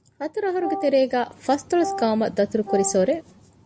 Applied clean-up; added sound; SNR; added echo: none; Wind instrument, woodwind instrument; 10 dB; none.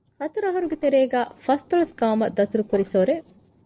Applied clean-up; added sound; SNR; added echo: neural separator model SepFormer DNS4.